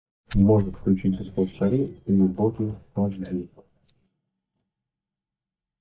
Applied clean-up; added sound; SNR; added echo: neural mask model DeepFilterNet 3.